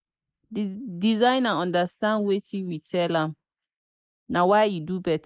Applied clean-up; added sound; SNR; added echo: neural mask model Resemble Enhance denoiser.